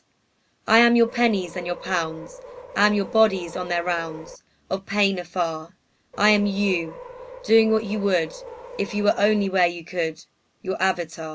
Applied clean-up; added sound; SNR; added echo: none; Subway, metro, underground; 15 dB; none.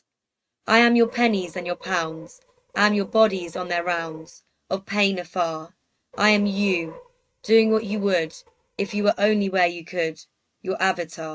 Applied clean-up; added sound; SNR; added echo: neural mask model RNNoise.